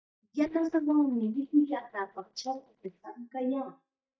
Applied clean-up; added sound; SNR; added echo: neural mask model DeepFilterNet 3.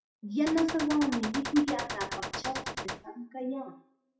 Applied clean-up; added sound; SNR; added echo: none; Gunshot, gunfire; 5 dB; reverberation time 0.4 s.